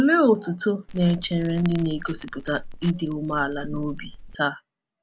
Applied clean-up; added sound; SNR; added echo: none; Crackle; 13 dB; none.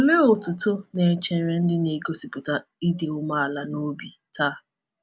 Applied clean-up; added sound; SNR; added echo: none; none; none; none.